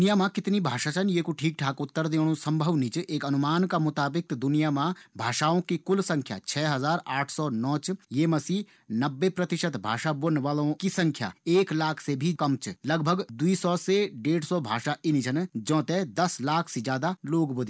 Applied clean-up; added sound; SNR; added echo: none; none; none; none.